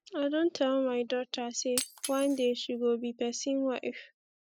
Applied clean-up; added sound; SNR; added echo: classical method spectral subtraction.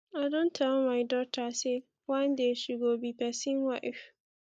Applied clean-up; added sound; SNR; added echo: neural mask model DeepFilterNet 3.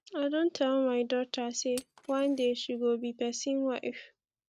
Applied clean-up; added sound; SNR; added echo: neural mask model RNNoise.